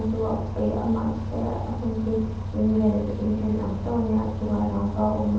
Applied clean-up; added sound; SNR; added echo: none; Bus; 5 dB; reverberation time 0.8 s.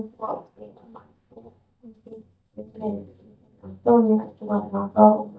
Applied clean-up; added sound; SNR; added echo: neural mask model DeepFilterNet 3.